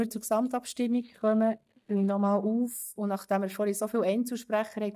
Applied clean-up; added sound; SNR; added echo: neural mask model DeepFilterNet 3.